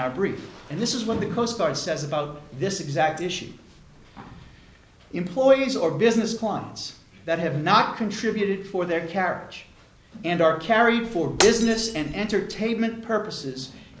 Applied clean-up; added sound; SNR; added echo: none; Shatter; 7 dB; none.